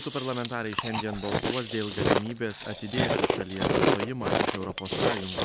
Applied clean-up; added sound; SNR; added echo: none; Chewing, mastication; -5 dB; none.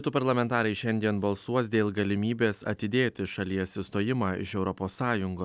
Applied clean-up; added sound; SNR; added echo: none; none; none; none.